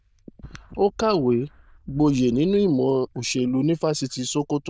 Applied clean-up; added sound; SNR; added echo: neural diffusion model UNIVERSE++.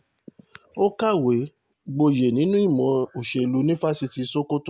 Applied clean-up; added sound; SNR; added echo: none; none; none; none.